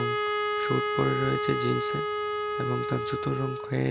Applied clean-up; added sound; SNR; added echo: none; Wind instrument, woodwind instrument; -1 dB; none.